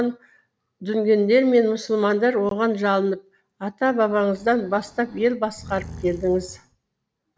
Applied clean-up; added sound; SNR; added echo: none; Breathing; 19 dB; none.